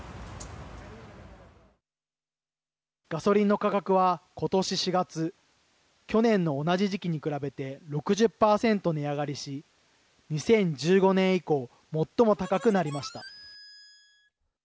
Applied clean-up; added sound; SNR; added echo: none; Harmonica; 19 dB; none.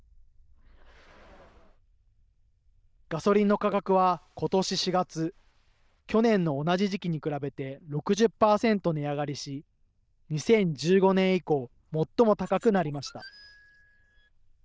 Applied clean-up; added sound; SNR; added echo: neural diffusion model UNIVERSE++.